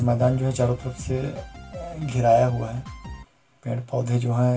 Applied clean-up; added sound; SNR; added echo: none; Drum kit; 16 dB; reverberation time 0.2 s.